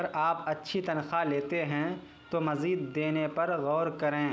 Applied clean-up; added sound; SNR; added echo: none; none; none; none.